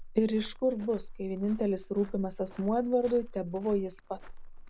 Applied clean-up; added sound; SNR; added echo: none; Walk, footsteps; 14 dB; none.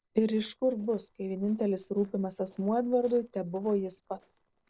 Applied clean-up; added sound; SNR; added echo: neural separator model SepFormer DNS4.